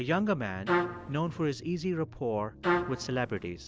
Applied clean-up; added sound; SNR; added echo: none; Trumpet; 0 dB; none.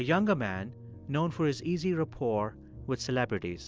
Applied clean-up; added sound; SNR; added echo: none; none; none; none.